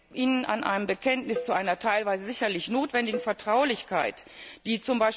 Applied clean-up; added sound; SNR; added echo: none; Cowbell; 14 dB; none.